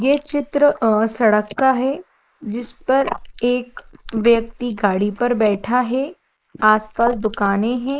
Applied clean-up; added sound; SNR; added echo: neural mask model Resemble Enhance denoiser.